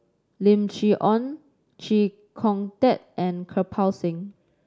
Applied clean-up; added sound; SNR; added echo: none; none; none; none.